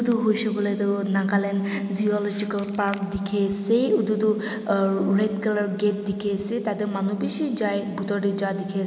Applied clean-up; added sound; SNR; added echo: none; none; none; none.